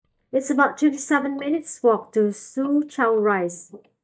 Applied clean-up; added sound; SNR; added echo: neural mask model DeepFilterNet 3.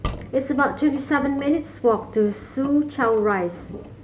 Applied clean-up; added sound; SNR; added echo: none; Engine; 15 dB; none.